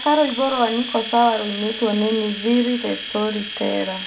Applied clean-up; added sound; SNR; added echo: none; Domestic sounds, home sounds; 9 dB; reverberation time 0.4 s.